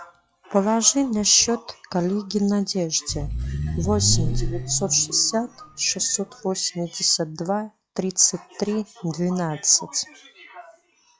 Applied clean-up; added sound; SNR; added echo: classical method log-MMSE.